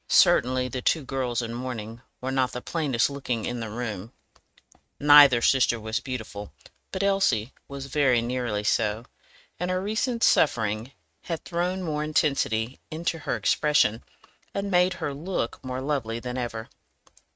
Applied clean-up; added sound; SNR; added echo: neural mask model RNNoise.